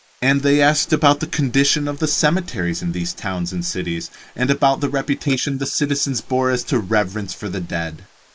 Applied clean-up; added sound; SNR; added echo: neural mask model Resemble Enhance denoiser.